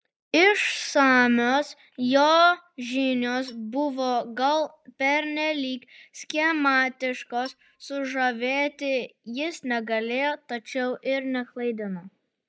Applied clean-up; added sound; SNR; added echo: neural mask model DeepFilterNet 3.